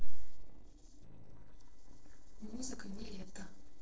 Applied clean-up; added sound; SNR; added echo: neural separator model SepFormer DNS4.